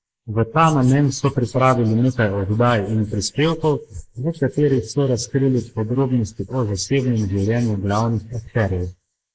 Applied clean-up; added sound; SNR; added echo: neural mask model Resemble Enhance denoiser.